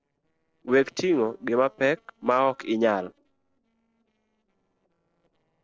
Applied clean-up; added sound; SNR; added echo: neural separator model SepFormer DNS4.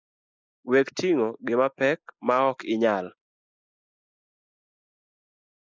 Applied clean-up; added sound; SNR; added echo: neural mask model Resemble Enhance denoiser.